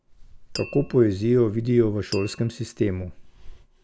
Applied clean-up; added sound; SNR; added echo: none; Tap + Wind; 17 dB; none.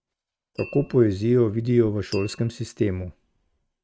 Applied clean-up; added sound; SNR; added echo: neural mask model RNNoise.